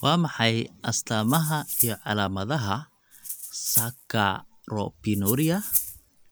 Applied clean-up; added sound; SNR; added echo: none; Rattle (instrument); 6 dB; none.